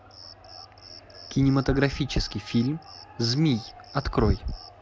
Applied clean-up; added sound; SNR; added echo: none; Cricket; 19 dB; none.